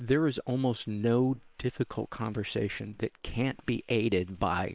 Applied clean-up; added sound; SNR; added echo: neural separator model SepFormer WHAM!.